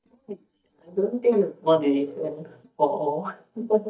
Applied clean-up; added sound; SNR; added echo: neural mask model DeepFilterNet 3.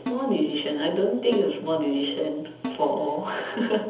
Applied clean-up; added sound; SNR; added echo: none; Snare drum; 14 dB; reverberation time 0.7 s.